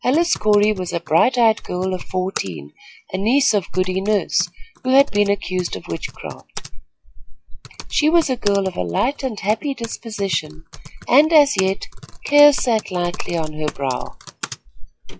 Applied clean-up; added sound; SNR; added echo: classical method log-MMSE.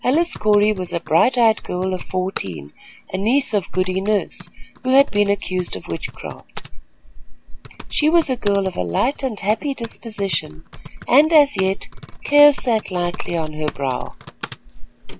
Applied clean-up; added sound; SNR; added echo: none; Typing; 17 dB; none.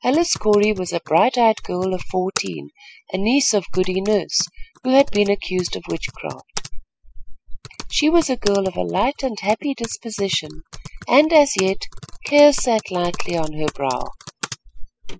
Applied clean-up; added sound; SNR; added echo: classical method spectral subtraction.